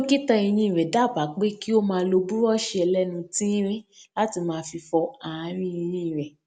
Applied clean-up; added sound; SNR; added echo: none; none; none; none.